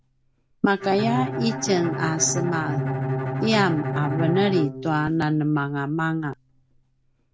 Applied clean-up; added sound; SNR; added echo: none; Bowed string instrument; 5 dB; none.